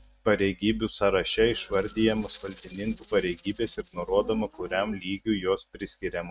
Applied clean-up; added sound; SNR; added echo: neural mask model RNNoise.